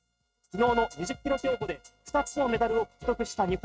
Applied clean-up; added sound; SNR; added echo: neural mask model RNNoise.